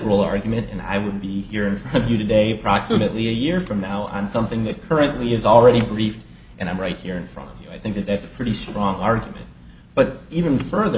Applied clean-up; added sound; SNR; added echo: none; none; none; none.